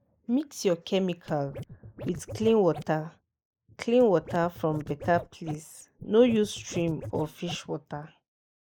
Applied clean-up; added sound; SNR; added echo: neural mask model Resemble Enhance denoiser.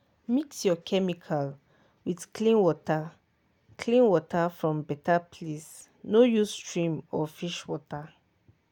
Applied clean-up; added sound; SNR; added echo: none; none; none; none.